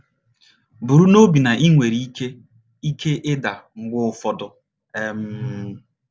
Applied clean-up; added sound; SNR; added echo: none; none; none; none.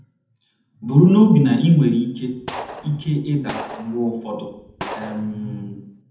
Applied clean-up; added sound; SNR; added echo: none; Gunshot, gunfire; 15 dB; reverberation time 0.8 s.